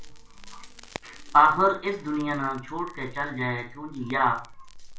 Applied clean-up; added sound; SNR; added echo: none; Crackle; 15 dB; reverberation time 0.3 s.